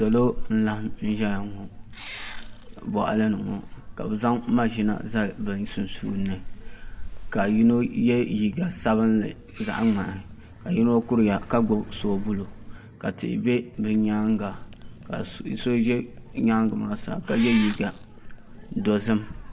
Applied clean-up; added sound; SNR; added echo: none; Meow / Purr; 11 dB; reverberation time 1.6 s.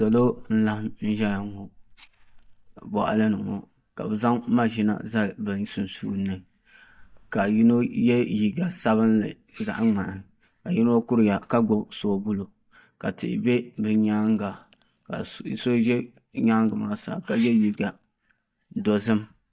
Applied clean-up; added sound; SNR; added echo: neural mask model DeepFilterNet 3.